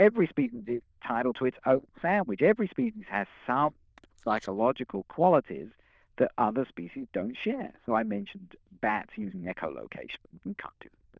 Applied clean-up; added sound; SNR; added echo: neural diffusion model UNIVERSE++.